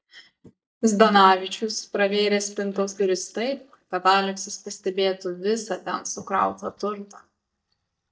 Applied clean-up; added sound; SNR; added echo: neural mask model DeepFilterNet 3.